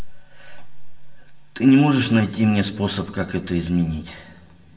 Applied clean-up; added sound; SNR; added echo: none; none; none; reverberation time 2.1 s.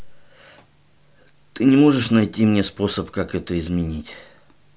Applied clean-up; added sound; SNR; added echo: none; none; none; none.